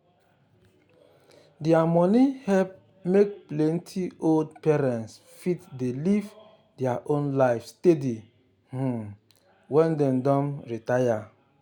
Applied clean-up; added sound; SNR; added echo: none; none; none; none.